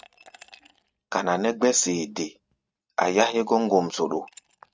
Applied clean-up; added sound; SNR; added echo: neural mask model RNNoise.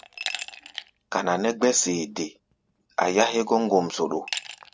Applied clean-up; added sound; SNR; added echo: none; Glass; 14 dB; none.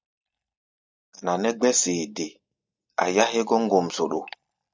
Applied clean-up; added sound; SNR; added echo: neural mask model DeepFilterNet 3.